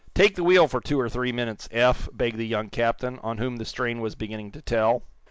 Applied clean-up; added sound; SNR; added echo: none; none; none; none.